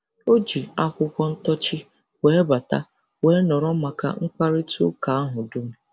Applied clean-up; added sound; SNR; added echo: none; none; none; none.